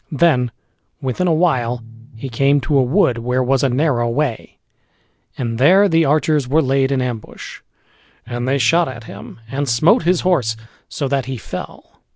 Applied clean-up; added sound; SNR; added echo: none; Bass guitar; 15 dB; none.